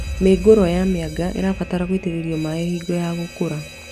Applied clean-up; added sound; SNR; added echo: none; Alarm; 12 dB; none.